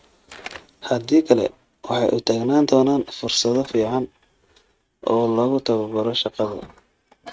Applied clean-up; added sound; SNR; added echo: neural mask model RNNoise.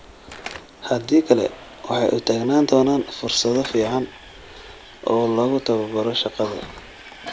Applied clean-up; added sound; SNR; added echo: none; Train + Slam / Wood; 19 dB; none.